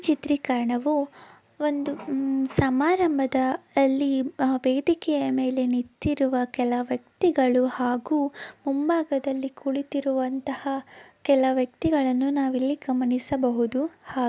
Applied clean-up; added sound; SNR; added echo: none; none; none; none.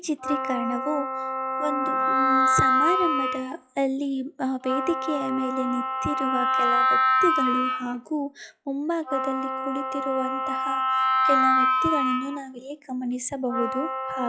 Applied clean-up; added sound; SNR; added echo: classical method log-MMSE.